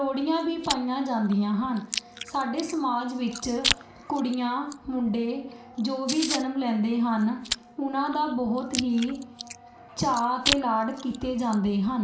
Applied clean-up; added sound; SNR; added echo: none; Chewing, mastication; 9 dB; reverberation time 0.4 s.